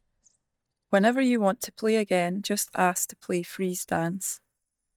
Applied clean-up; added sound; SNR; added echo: neural mask model DeepFilterNet 3.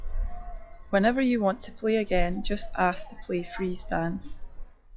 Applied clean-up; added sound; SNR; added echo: classical method log-MMSE.